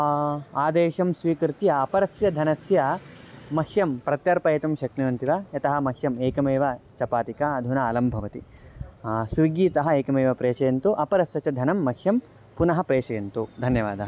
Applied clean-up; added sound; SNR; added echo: none; none; none; none.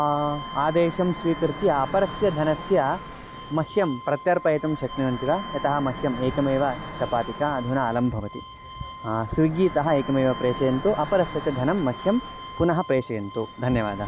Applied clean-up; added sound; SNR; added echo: none; Fixed-wing aircraft, airplane + Bowed string instrument; 12 dB; none.